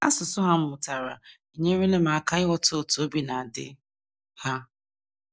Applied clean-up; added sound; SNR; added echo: none; none; none; none.